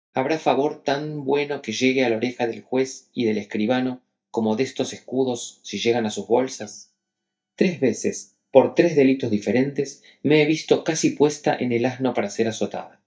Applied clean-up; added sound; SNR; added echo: neural mask model DeepFilterNet 3.